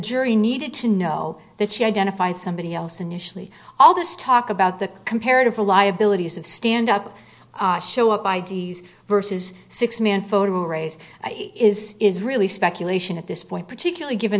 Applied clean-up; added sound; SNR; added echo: none; none; none; none.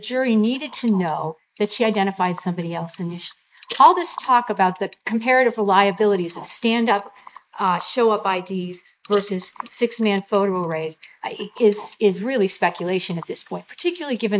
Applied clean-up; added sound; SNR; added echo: neural mask model Resemble Enhance denoiser.